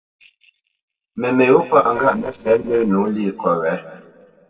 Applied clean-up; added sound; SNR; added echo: neural separator model SepFormer DNS4.